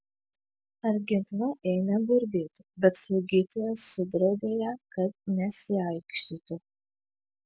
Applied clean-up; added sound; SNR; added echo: none; none; none; none.